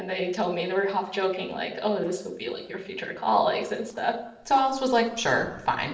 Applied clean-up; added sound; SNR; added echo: neural separator model SepFormer DNS4.